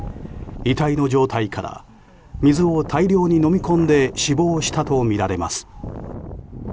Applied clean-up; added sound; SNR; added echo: none; Wind; 14 dB; none.